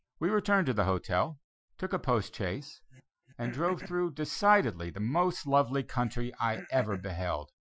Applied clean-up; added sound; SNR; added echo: classical method Wiener filter.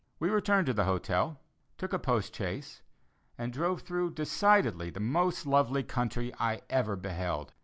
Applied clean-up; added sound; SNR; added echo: none; none; none; none.